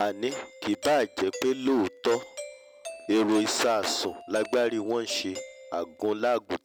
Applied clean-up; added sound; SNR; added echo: none; Doorbell; 15 dB; none.